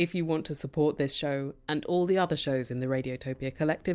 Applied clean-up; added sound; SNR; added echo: none; none; none; none.